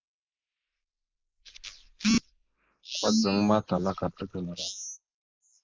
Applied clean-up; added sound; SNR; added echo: neural mask model Resemble Enhance denoiser.